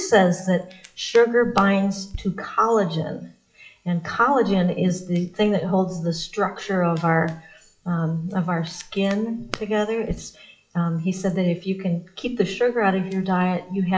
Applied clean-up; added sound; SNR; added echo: classical method WPE with log-MMSE.